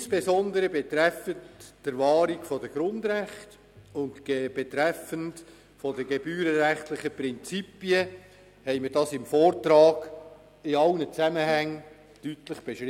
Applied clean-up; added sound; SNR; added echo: none; none; none; none.